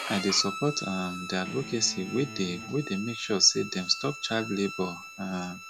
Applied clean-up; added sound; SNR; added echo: none; Guitar + Bowed string instrument; 10 dB; none.